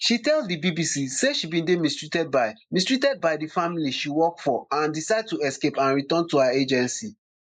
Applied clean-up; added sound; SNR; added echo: neural mask model Resemble Enhance denoiser.